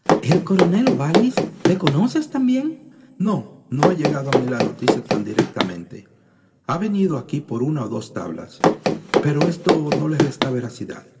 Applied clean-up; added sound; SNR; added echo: none; Run; -2 dB; reverberation time 2.9 s.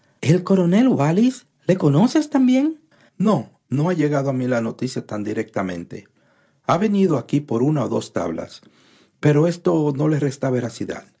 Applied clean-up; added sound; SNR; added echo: none; none; none; none.